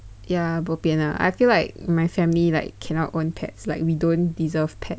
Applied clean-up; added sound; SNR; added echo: none; none; none; none.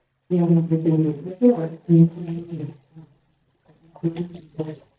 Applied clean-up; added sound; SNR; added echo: neural mask model DeepFilterNet 3.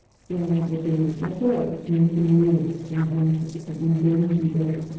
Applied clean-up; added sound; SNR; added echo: neural separator model SepFormer DNS4.